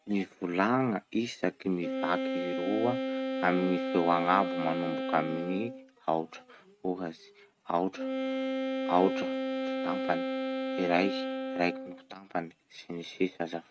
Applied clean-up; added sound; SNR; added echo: none; Wind instrument, woodwind instrument; 3 dB; none.